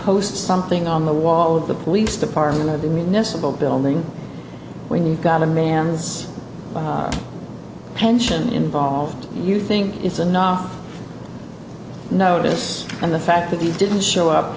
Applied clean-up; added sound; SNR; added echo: none; Cupboard open or close / Drawer open or close; 16 dB; none.